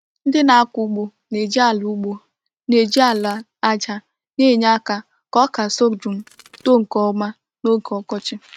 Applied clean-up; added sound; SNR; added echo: neural mask model RNNoise.